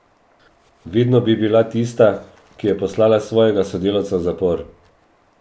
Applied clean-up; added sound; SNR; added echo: none; none; none; none.